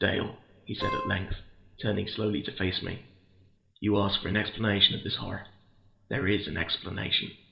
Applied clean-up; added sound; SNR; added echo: none; Wind instrument, woodwind instrument; 5 dB; reverberation time 1.3 s.